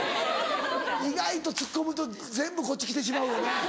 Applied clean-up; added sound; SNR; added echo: none; none; none; none.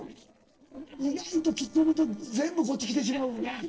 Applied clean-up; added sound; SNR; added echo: neural separator model SepFormer DNS4.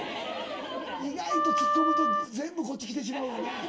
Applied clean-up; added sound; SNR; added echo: none; Wind instrument, woodwind instrument; -4 dB; reverberation time 0.2 s.